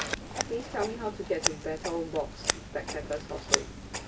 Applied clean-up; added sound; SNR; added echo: none; Scissors; -1 dB; reverberation time 0.2 s.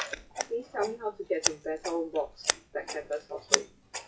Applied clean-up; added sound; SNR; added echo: classical method WPE with log-MMSE.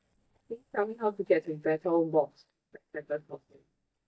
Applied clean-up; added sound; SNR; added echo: neural mask model DeepFilterNet 3.